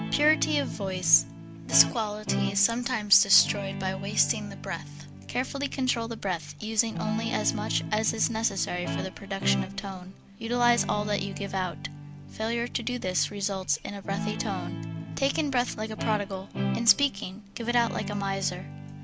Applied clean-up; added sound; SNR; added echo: none; Guitar; 6 dB; none.